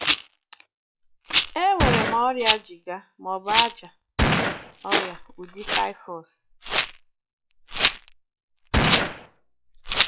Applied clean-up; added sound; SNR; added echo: classical method log-MMSE.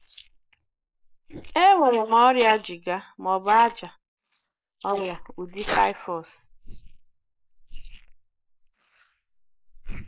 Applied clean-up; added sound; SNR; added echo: neural mask model Resemble Enhance denoiser.